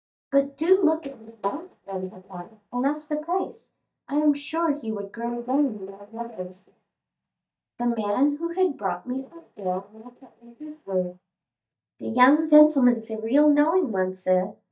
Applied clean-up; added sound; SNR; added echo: neural mask model DeepFilterNet 3.